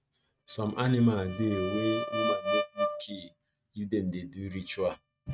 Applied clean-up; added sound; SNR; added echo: neural mask model RNNoise.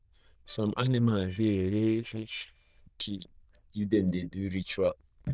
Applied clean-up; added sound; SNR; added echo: neural diffusion model UNIVERSE++.